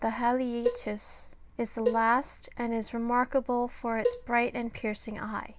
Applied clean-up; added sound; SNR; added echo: none; Cowbell; 6 dB; none.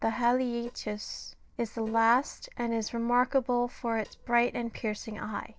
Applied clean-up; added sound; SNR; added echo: neural separator model SepFormer DNS4.